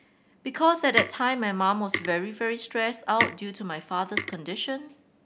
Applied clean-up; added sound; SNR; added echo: none; Tick; 6 dB; none.